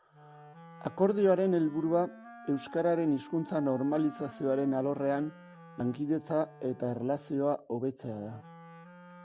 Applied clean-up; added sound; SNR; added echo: none; Wind instrument, woodwind instrument; 19 dB; none.